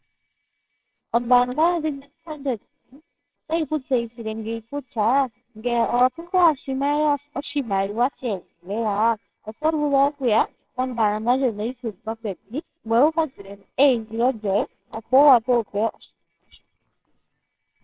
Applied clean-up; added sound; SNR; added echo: neural separator model SepFormer WHAMR!.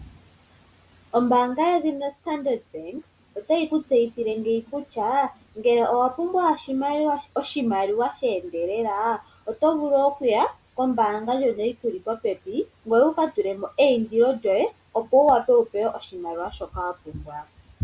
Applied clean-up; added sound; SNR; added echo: none; none; none; none.